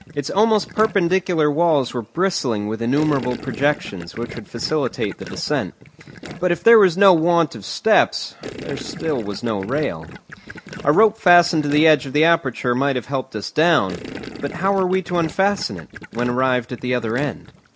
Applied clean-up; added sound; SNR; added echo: none; Gurgling; 17 dB; none.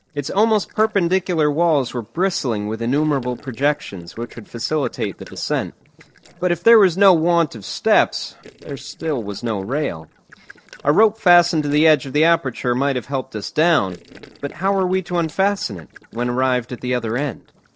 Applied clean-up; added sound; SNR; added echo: neural separator model SepFormer DNS4.